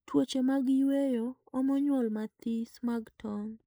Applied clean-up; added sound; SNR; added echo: neural mask model Resemble Enhance denoiser.